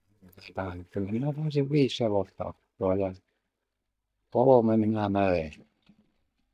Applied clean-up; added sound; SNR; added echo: neural mask model DeepFilterNet 3.